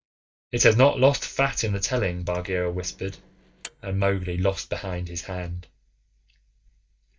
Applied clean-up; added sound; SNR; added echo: neural mask model DeepFilterNet 3.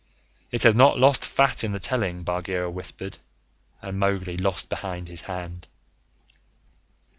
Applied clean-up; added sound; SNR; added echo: none; none; none; none.